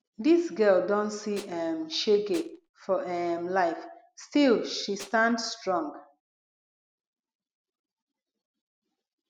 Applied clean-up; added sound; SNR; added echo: none; Tools; 18 dB; none.